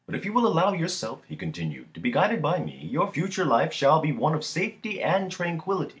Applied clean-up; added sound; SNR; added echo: none; none; none; none.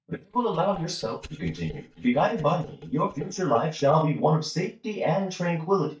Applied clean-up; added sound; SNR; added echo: neural mask model DeepFilterNet 3.